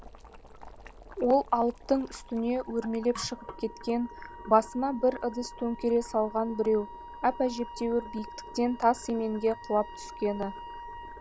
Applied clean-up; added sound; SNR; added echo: none; Wind instrument, woodwind instrument + Boiling; 15 dB; none.